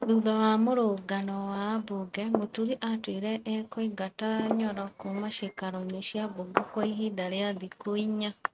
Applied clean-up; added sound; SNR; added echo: neural mask model RNNoise.